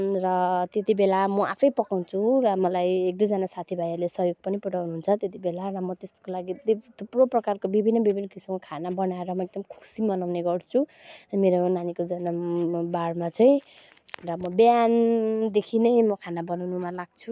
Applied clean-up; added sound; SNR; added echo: none; none; none; none.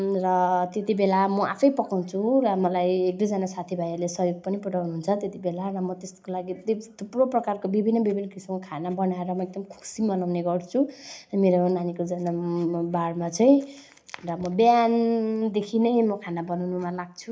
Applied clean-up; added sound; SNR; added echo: none; none; none; reverberation time 0.4 s.